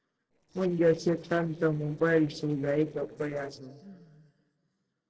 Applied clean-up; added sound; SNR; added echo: neural separator model SepFormer DNS4.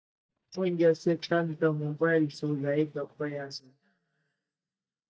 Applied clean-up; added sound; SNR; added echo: neural mask model DeepFilterNet 3.